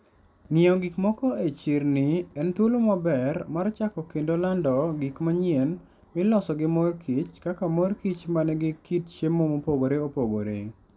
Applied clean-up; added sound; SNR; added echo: none; none; none; none.